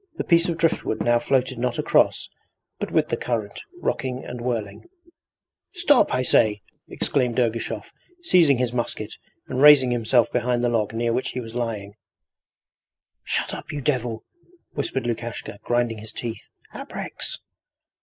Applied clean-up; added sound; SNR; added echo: neural mask model Resemble Enhance denoiser.